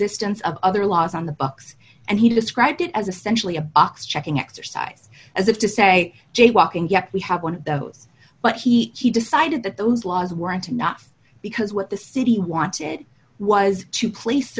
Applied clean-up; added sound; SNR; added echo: none; none; none; none.